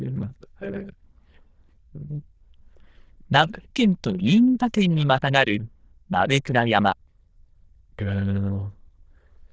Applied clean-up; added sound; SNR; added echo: neural diffusion model UNIVERSE++.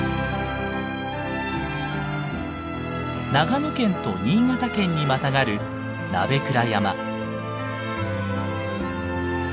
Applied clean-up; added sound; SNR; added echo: none; none; none; none.